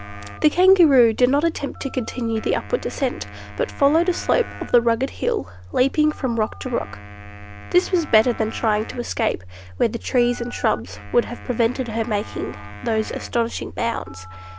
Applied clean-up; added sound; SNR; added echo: none; Telephone + Wind instrument, woodwind instrument; 17 dB; none.